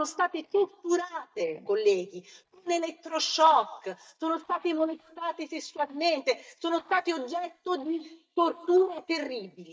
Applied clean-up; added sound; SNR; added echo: neural mask model DeepFilterNet 3.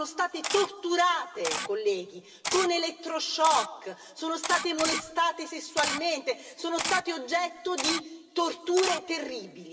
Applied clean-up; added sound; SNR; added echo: none; Camera; 7 dB; reverberation time 2.8 s.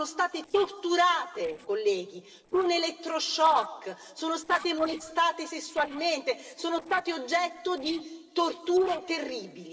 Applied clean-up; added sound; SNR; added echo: neural separator model SepFormer DNS4.